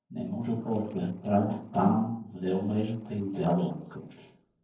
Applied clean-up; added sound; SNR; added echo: neural separator model SepFormer DNS4.